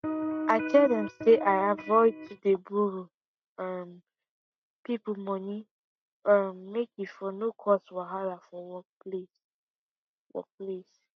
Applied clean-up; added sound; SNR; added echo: neural mask model RNNoise.